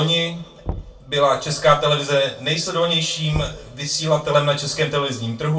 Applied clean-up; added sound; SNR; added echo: none; Knock; 15 dB; reverberation time 0.2 s.